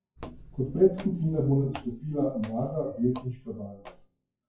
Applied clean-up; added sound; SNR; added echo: classical method WPE with log-MMSE.